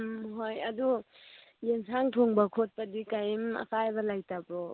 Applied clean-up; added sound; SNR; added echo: none; none; none; none.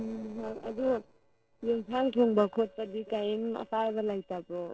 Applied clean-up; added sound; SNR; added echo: neural separator model SepFormer DNS4.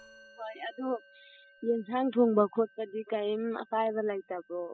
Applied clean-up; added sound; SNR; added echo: classical method spectral subtraction.